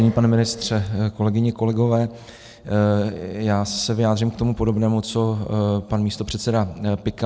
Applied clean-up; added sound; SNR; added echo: none; none; none; none.